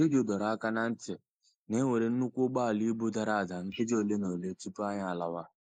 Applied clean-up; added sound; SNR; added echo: neural mask model Resemble Enhance denoiser.